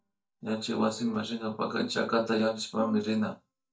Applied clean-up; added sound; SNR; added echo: neural mask model DeepFilterNet 3.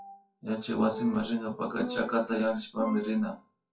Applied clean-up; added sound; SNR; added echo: classical method WPE with log-MMSE.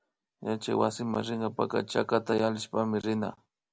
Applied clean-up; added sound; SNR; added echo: none; none; none; none.